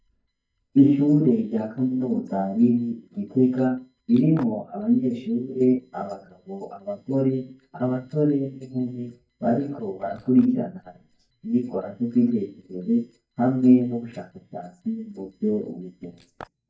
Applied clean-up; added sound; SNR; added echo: neural mask model DeepFilterNet 3.